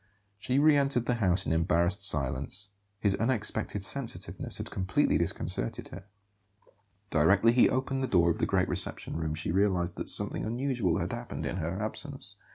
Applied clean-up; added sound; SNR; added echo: none; none; none; none.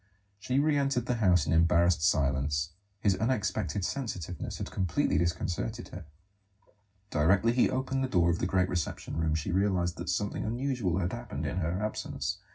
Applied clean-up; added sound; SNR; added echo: none; none; none; reverberation time 0.4 s.